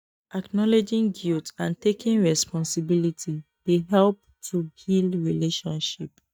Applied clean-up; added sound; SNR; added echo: neural mask model DeepFilterNet 3.